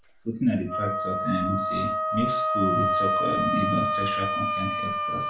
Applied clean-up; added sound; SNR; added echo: none; Wind instrument, woodwind instrument; -3 dB; reverberation time 0.3 s.